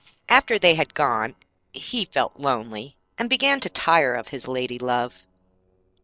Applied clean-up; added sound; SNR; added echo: neural separator model SepFormer DNS4.